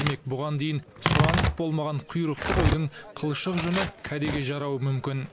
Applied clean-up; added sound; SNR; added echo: none; Tearing; 1 dB; none.